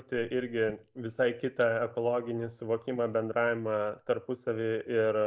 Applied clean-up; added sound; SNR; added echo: neural mask model DeepFilterNet 3.